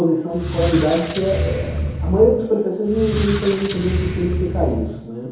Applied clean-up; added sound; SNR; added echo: none; Squeak; 4 dB; reverberation time 2.2 s.